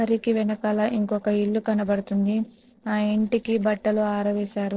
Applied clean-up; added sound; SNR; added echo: neural separator model SepFormer DNS4.